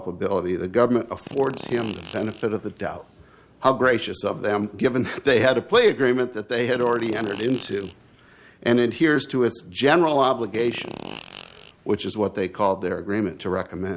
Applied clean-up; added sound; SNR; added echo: none; Fart; 16 dB; none.